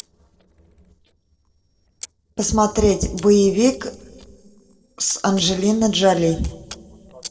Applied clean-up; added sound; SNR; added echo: neural separator model SepFormer DNS4.